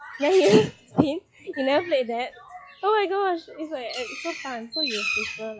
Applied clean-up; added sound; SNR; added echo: classical method log-MMSE.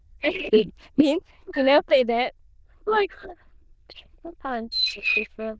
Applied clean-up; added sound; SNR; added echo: neural diffusion model UNIVERSE++.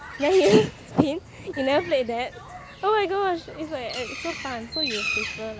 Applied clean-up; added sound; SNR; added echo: none; Bird; 10 dB; none.